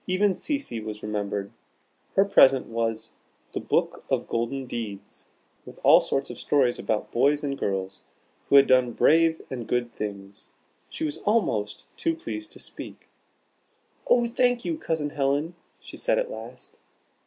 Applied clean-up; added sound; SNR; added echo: none; none; none; none.